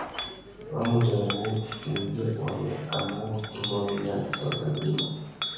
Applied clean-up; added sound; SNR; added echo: none; Chink, clink; 8 dB; reverberation time 1.1 s.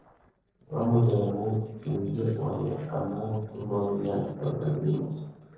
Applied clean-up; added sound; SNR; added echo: neural separator model SepFormer DNS4.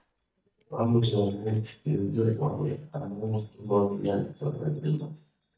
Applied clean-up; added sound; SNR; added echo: neural mask model DeepFilterNet 3.